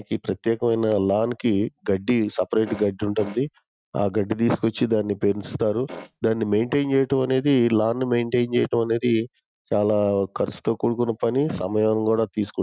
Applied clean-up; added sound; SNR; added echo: neural mask model RNNoise.